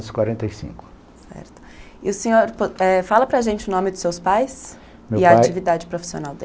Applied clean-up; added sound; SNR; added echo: none; none; none; none.